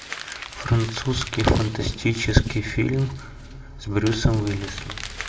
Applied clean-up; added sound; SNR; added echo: none; Crumpling, crinkling; 14 dB; reverberation time 0.5 s.